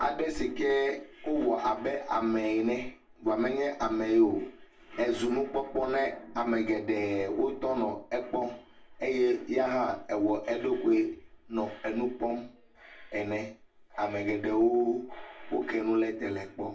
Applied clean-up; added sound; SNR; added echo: none; none; none; reverberation time 0.3 s.